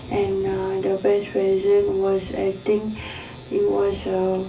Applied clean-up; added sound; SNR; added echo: none; Thunder; 18 dB; reverberation time 0.4 s.